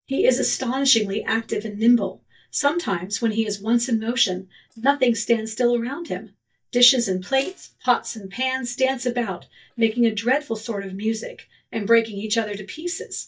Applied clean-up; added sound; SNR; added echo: neural mask model DeepFilterNet 3.